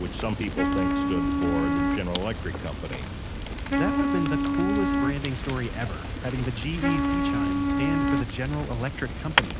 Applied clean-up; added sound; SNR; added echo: none; Fire + Wind instrument, woodwind instrument; -5 dB; none.